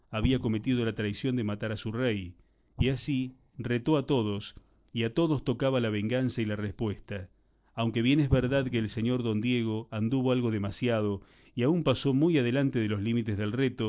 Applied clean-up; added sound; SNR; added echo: neural separator model SepFormer DNS4.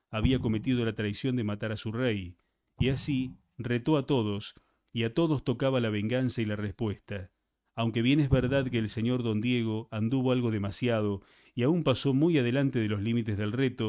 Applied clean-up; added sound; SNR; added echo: neural mask model RNNoise.